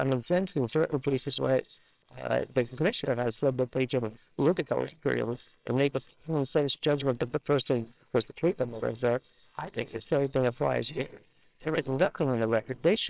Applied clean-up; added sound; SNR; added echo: neural separator model SepFormer WHAMR!.